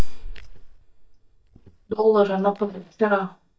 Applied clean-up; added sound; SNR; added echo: neural mask model DeepFilterNet 3.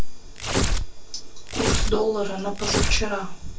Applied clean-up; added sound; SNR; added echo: none; Tearing; 0 dB; reverberation time 0.1 s.